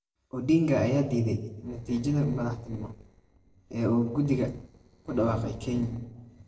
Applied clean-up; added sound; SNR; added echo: neural separator model SepFormer DNS4.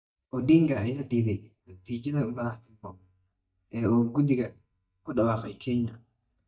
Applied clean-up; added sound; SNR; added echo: neural mask model DeepFilterNet 3.